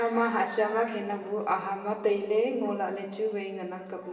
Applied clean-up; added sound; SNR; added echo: none; none; none; reverberation time 1.3 s.